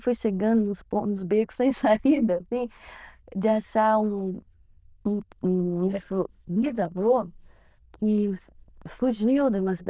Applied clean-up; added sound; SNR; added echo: neural diffusion model UNIVERSE++.